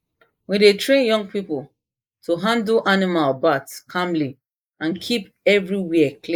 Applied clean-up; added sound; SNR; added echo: neural mask model Resemble Enhance denoiser.